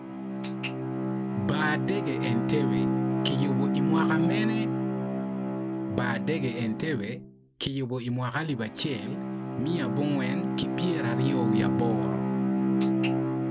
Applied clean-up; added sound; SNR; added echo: none; Bowed string instrument; -3 dB; none.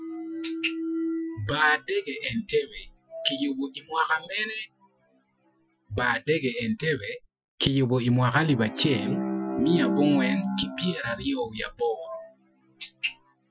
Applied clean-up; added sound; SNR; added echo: classical method Wiener filter.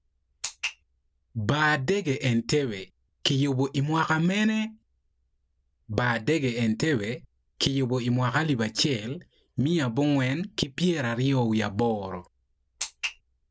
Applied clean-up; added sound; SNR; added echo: none; none; none; none.